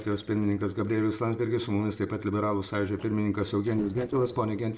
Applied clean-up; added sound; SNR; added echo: neural separator model SepFormer DNS4.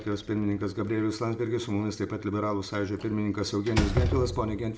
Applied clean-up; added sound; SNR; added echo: none; Slam; 6 dB; reverberation time 0.4 s.